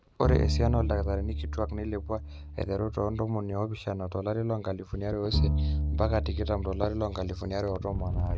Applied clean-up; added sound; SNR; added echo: none; Bowed string instrument; 0 dB; none.